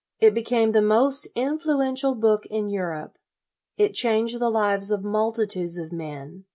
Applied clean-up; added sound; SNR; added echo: none; none; none; none.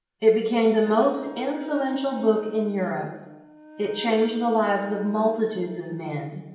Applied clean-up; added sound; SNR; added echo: none; Wind instrument, woodwind instrument; 19 dB; reverberation time 1.0 s.